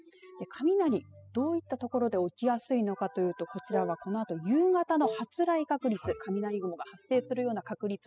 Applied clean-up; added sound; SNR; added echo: classical method spectral subtraction.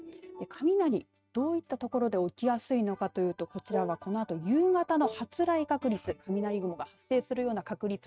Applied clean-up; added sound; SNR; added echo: neural mask model RNNoise.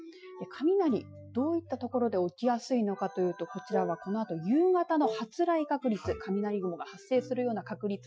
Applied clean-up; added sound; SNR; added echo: classical method Wiener filter.